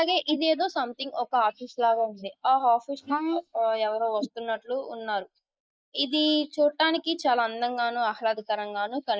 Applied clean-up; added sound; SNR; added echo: neural mask model Resemble Enhance denoiser.